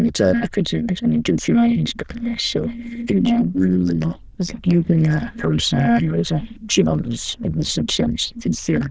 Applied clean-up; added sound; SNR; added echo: neural diffusion model UNIVERSE++.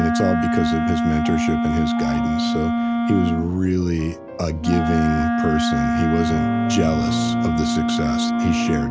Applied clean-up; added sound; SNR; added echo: none; Wind instrument, woodwind instrument; -3 dB; none.